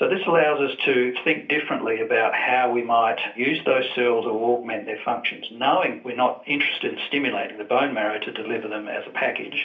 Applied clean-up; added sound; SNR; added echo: none; none; none; reverberation time 0.3 s.